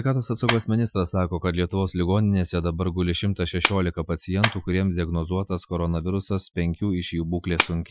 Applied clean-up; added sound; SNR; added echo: classical method Wiener filter.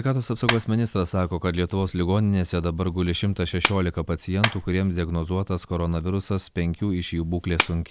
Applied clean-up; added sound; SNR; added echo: none; Clapping; 10 dB; none.